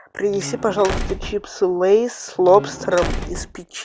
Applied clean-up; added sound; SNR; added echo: none; Slam; 9 dB; none.